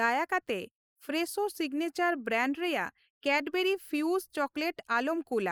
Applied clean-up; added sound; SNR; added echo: neural mask model Resemble Enhance denoiser.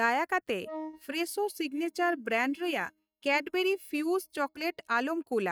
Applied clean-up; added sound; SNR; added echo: neural mask model DeepFilterNet 3.